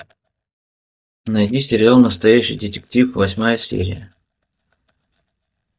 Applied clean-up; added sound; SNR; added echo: neural mask model DeepFilterNet 3.